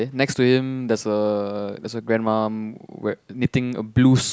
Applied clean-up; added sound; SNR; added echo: none; none; none; none.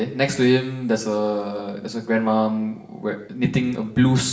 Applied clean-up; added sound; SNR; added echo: none; none; none; reverberation time 1.1 s.